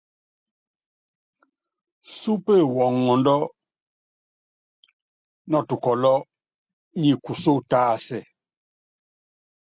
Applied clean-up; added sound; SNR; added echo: none; none; none; none.